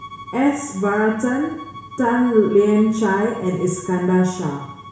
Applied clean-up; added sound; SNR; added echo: none; Bowed string instrument; 18 dB; reverberation time 0.7 s.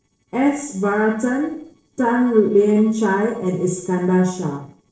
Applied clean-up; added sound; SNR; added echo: neural separator model SepFormer DNS4.